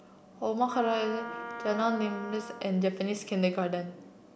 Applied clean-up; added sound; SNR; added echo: none; Wind instrument, woodwind instrument; 11 dB; none.